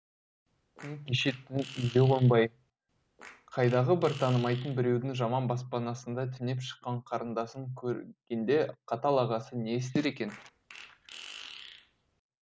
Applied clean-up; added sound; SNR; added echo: none; Fart; 19 dB; none.